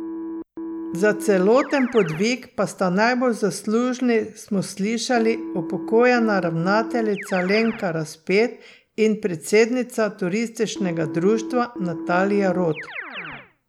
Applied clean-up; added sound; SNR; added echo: none; Keyboard (musical); 12 dB; none.